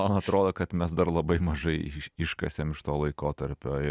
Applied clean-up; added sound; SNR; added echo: none; none; none; none.